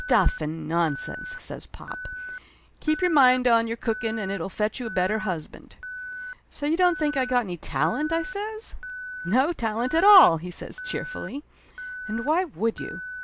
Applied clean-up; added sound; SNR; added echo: none; Alarm; 12 dB; none.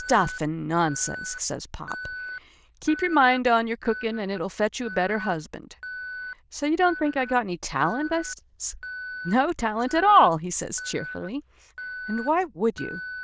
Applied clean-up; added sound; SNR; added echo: neural diffusion model UNIVERSE++.